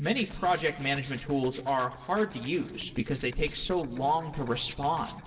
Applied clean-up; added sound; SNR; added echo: neural separator model SepFormer DNS4.